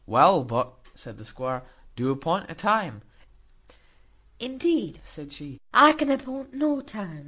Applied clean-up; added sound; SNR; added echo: none; none; none; none.